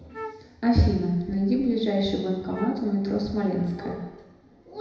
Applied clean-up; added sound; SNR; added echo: none; Wind instrument, woodwind instrument; 14 dB; reverberation time 0.9 s.